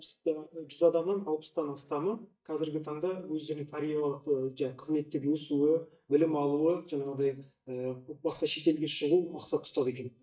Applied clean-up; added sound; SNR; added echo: neural mask model DeepFilterNet 3.